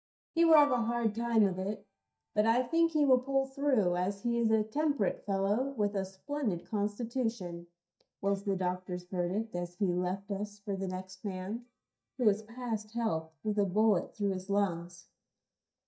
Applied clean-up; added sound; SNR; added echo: neural mask model DeepFilterNet 3.